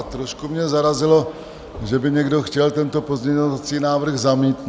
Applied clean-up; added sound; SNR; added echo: none; none; none; none.